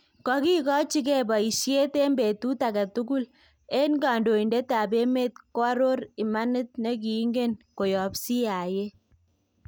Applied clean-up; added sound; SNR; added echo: none; none; none; none.